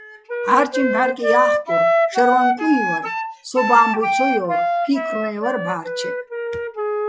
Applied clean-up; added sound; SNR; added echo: classical method log-MMSE.